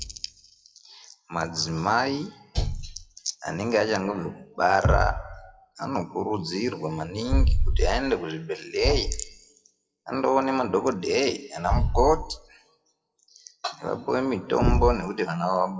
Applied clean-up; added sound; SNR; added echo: classical method WPE with log-MMSE.